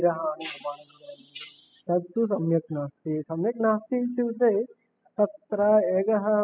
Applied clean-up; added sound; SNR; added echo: classical method spectral subtraction.